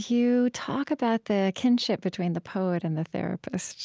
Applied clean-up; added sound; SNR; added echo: none; none; none; none.